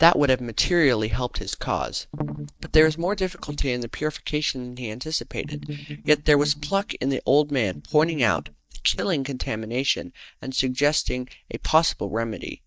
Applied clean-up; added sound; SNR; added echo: neural mask model DeepFilterNet 3.